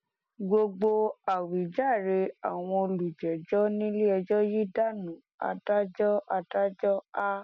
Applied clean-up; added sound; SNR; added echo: none; none; none; none.